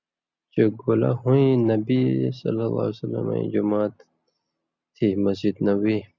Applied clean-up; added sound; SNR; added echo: none; none; none; none.